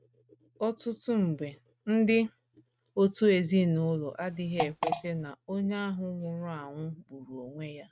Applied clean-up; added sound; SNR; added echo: neural mask model RNNoise.